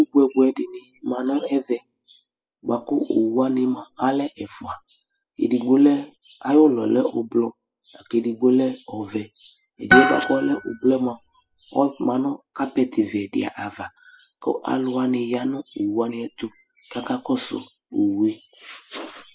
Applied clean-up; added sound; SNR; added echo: classical method spectral subtraction.